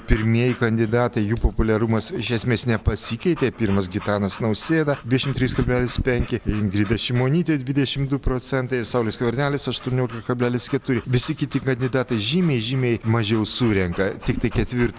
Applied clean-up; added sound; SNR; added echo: none; Dog / Breathing; 18 dB; none.